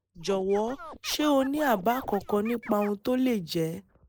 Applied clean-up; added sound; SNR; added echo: neural mask model Resemble Enhance denoiser.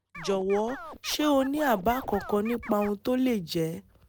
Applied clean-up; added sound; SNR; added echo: none; Scratching (performance technique); 14 dB; none.